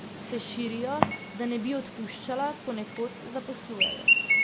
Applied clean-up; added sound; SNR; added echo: none; Chirp, tweet; -4 dB; none.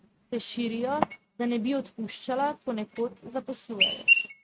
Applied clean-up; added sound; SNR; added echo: neural mask model RNNoise.